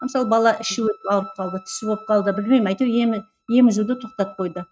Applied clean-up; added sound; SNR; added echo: neural mask model RNNoise.